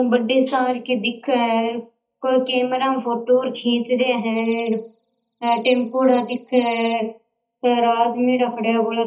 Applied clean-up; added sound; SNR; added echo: neural mask model DeepFilterNet 3.